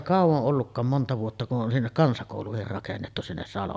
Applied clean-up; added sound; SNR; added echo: none; none; none; none.